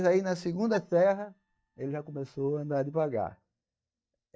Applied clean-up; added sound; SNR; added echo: neural mask model DeepFilterNet 3.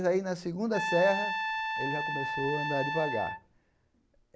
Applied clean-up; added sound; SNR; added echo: none; Trumpet; 1 dB; none.